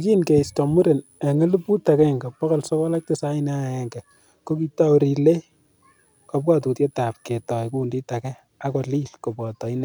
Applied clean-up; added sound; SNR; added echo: none; none; none; none.